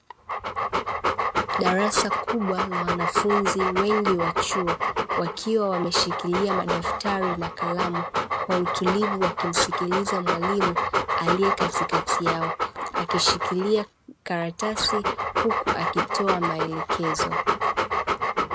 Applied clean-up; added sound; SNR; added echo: none; Dog; -2 dB; none.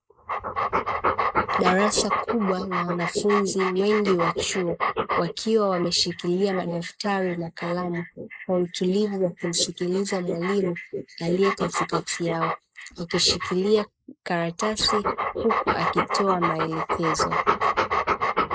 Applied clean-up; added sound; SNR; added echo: neural mask model Resemble Enhance denoiser.